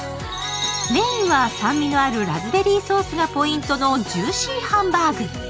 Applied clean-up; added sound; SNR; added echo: none; none; none; none.